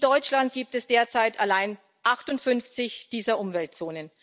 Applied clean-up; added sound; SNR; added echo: none; none; none; none.